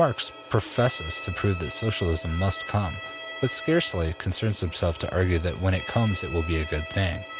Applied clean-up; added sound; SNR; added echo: none; Bowed string instrument; 13 dB; none.